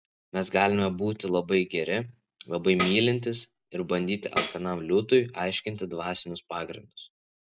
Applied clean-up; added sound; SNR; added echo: none; Tambourine; -3 dB; none.